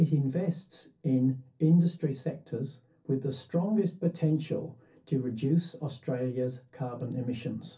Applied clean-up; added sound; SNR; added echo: none; Chime; 13 dB; reverberation time 0.3 s.